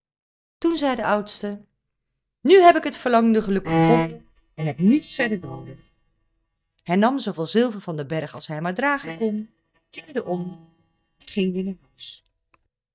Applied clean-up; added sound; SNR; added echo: neural mask model DeepFilterNet 3.